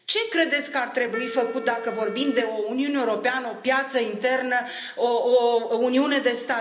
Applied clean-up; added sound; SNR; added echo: none; Wind instrument, woodwind instrument; 12 dB; reverberation time 0.8 s.